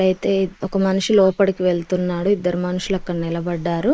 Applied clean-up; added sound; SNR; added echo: neural mask model Resemble Enhance denoiser.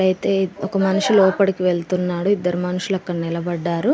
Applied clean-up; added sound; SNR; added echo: none; none; none; none.